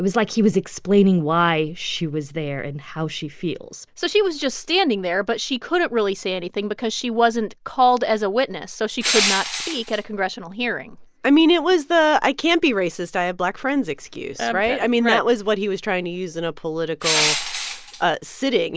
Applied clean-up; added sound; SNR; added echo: none; Crushing; 4 dB; none.